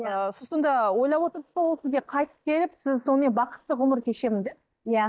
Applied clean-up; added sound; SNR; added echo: neural mask model DeepFilterNet 3.